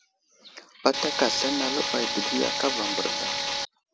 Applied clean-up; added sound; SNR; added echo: none; Tools; -1 dB; none.